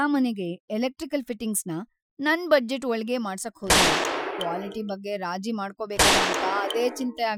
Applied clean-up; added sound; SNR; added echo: classical method Wiener filter.